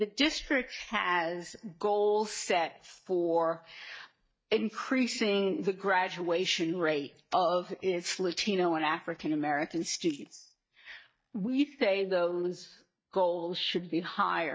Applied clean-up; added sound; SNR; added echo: neural mask model DeepFilterNet 3.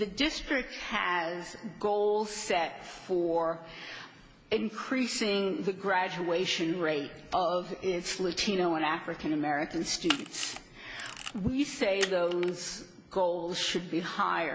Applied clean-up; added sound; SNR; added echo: none; Camera; 9 dB; none.